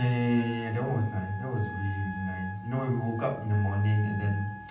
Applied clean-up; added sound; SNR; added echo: none; Wind instrument, woodwind instrument; 12 dB; reverberation time 0.6 s.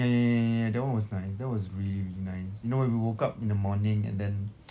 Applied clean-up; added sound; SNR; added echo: none; none; none; none.